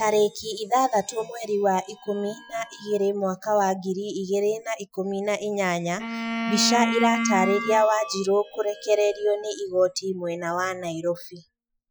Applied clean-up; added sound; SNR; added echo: classical method Wiener filter.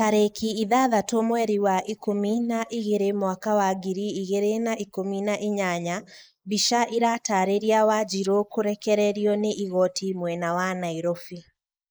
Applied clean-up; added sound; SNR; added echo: neural mask model Resemble Enhance denoiser.